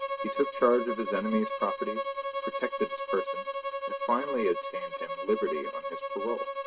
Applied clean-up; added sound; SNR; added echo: none; Bowed string instrument; 3 dB; none.